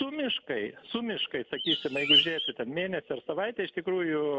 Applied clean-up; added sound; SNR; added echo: none; Bird; -4 dB; none.